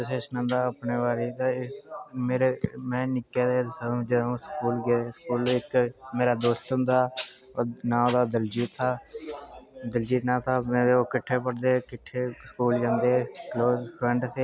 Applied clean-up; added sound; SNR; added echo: none; none; none; none.